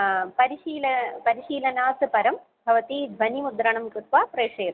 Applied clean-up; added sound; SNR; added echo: none; none; none; none.